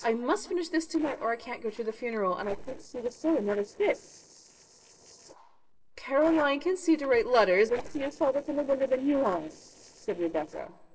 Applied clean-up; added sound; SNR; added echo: neural separator model SepFormer DNS4.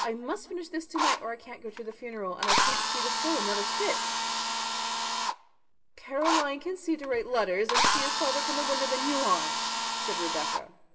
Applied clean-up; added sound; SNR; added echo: none; Drill; -3 dB; reverberation time 1.2 s.